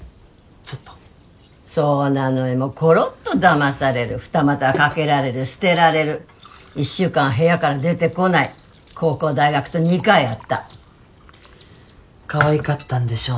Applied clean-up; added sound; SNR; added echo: none; none; none; none.